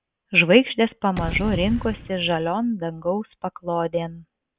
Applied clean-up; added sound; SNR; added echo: none; Gunshot, gunfire / Boom; 11 dB; none.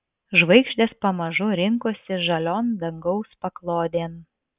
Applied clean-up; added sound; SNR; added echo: none; none; none; none.